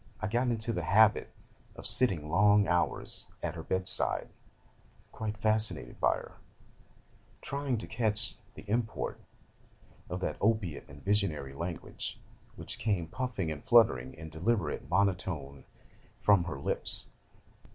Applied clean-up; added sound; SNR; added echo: none; none; none; none.